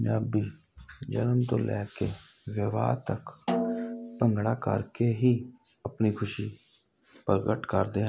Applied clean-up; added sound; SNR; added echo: none; Snare drum; 6 dB; none.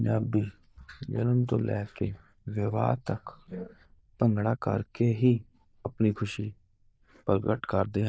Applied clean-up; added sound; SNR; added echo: neural diffusion model UNIVERSE++.